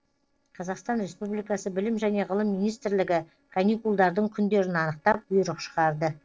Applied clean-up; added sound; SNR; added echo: neural separator model SepFormer DNS4.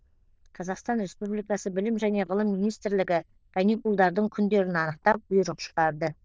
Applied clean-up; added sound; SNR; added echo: neural diffusion model UNIVERSE++.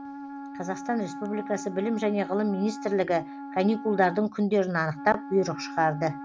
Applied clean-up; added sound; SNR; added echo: none; Wind instrument, woodwind instrument; 12 dB; none.